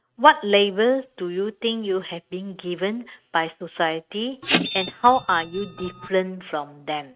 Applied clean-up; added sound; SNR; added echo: neural mask model RNNoise.